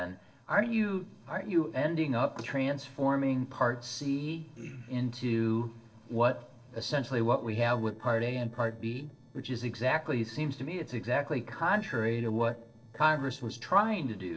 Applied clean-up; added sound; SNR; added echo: neural separator model SepFormer DNS4.